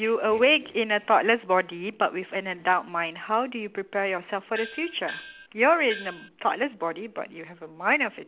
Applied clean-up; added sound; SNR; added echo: none; Gong; 13 dB; none.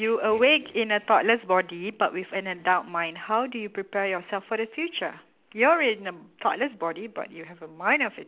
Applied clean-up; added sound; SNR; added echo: none; none; none; none.